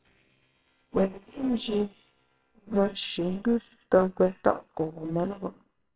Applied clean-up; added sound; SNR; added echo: neural separator model SepFormer WHAMR!.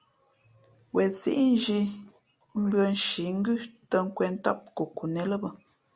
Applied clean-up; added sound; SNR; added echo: none; none; none; none.